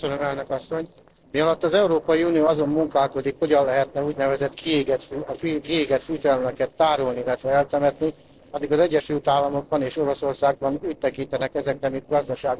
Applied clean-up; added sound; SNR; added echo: neural separator model SepFormer DNS4.